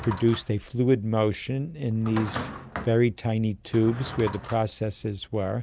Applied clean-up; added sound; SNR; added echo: none; Drawer open or close; 14 dB; none.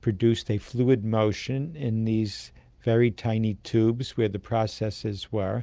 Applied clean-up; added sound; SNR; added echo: none; none; none; none.